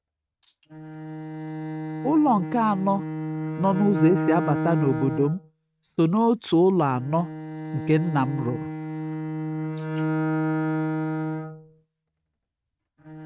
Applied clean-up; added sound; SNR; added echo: neural mask model RNNoise.